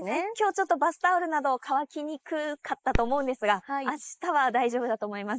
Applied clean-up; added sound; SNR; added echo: neural mask model Resemble Enhance denoiser.